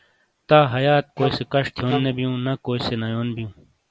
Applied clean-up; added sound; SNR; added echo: none; Wind instrument, woodwind instrument; 8 dB; none.